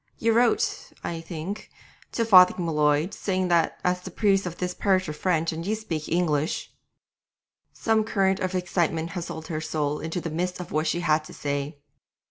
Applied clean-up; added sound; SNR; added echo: none; none; none; none.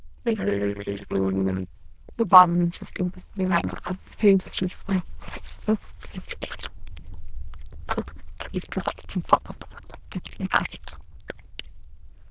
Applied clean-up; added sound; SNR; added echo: neural diffusion model UNIVERSE++.